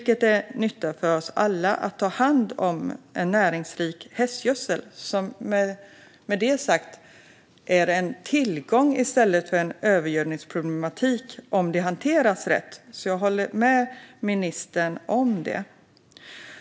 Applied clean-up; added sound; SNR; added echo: none; none; none; none.